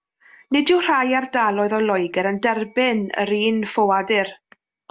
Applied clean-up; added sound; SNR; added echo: none; none; none; none.